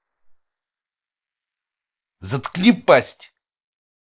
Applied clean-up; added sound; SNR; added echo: neural mask model Resemble Enhance denoiser.